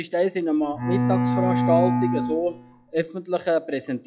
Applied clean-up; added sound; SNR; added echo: classical method log-MMSE.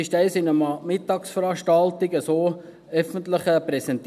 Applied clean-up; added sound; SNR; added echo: none; none; none; none.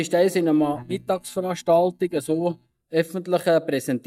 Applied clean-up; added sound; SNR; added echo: neural mask model DeepFilterNet 3.